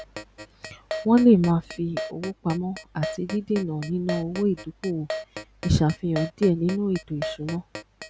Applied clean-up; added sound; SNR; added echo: none; Keyboard (musical); 12 dB; none.